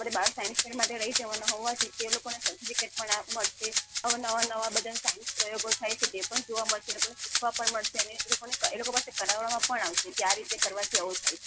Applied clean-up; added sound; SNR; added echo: none; Rattle (instrument); -3 dB; none.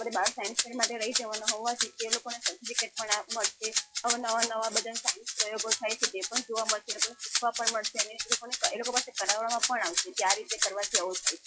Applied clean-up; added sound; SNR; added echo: classical method log-MMSE.